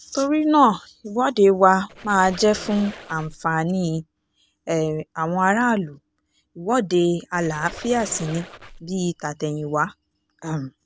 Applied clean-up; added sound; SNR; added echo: none; Squeak; 17 dB; none.